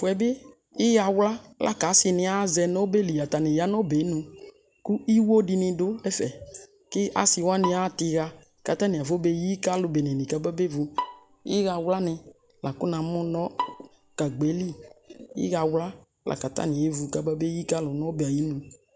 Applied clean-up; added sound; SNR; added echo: none; Bowed string instrument; 13 dB; none.